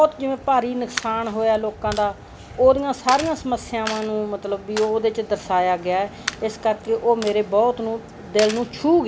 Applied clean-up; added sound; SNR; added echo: none; Coin (dropping); 16 dB; none.